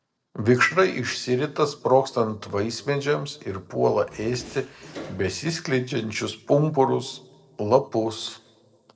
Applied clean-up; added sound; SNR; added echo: neural separator model SepFormer DNS4.